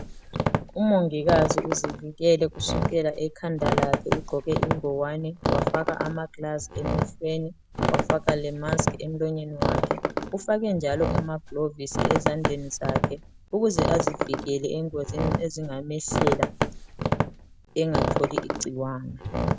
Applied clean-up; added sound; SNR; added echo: none; Squeak; 0 dB; none.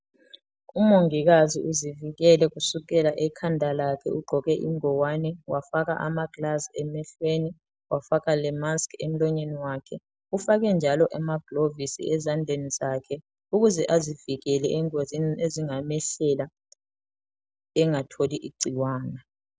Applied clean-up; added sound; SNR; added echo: none; none; none; none.